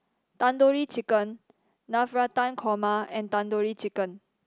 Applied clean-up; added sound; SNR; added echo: none; none; none; none.